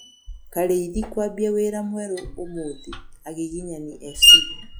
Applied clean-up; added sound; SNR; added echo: classical method log-MMSE.